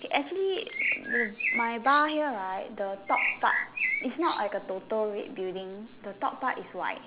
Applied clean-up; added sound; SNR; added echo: none; Bird; 1 dB; none.